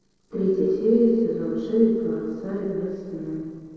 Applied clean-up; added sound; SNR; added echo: neural separator model SepFormer DNS4.